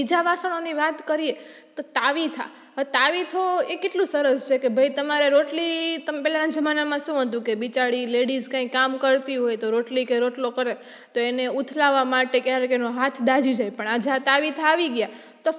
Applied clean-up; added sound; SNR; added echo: none; none; none; none.